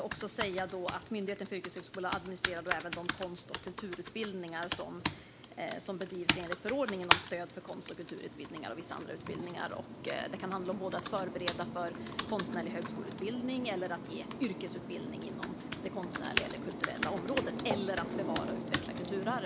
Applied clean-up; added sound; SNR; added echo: none; Computer keyboard; 1 dB; none.